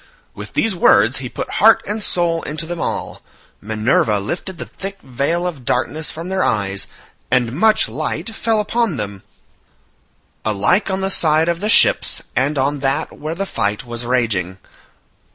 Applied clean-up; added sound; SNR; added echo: none; none; none; none.